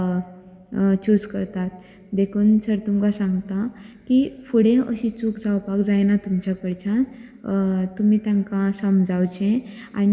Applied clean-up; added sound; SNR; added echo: none; none; none; reverberation time 1.6 s.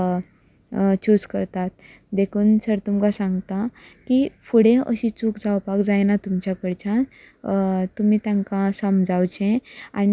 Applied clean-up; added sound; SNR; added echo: none; none; none; none.